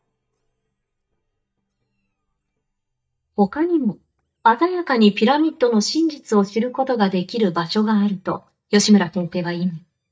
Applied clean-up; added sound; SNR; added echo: neural mask model DeepFilterNet 3.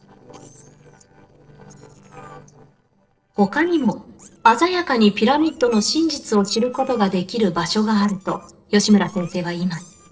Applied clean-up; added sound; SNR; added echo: neural separator model SepFormer DNS4.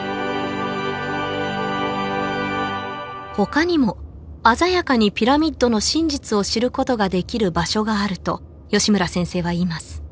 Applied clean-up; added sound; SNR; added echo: none; none; none; none.